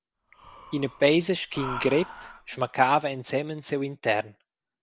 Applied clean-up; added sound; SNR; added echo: none; Breathing; 16 dB; none.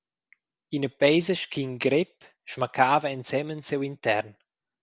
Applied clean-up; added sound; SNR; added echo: none; none; none; none.